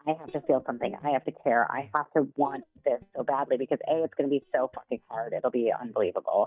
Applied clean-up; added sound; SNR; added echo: neural mask model DeepFilterNet 3.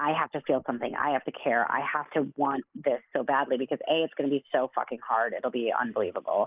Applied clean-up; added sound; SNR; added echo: neural mask model Resemble Enhance denoiser.